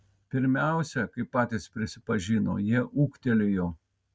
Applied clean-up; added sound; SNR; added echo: none; none; none; none.